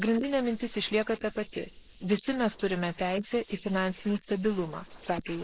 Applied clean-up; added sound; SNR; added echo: neural mask model Resemble Enhance denoiser.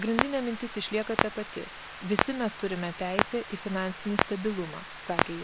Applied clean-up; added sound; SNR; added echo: none; Clock; 1 dB; none.